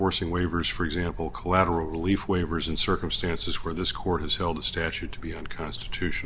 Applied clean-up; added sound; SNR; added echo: none; none; none; none.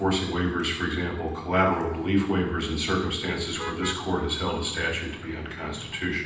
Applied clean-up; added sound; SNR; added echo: none; Motor vehicle (road); 15 dB; reverberation time 0.9 s.